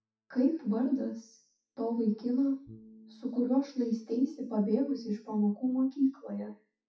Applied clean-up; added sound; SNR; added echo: classical method WPE with log-MMSE.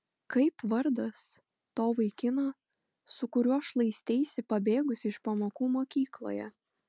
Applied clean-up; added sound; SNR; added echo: none; none; none; none.